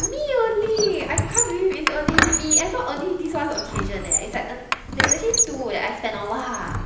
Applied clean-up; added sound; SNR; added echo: none; Squeak; -1 dB; reverberation time 0.9 s.